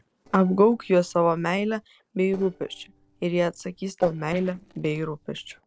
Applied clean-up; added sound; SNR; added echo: neural separator model SepFormer DNS4.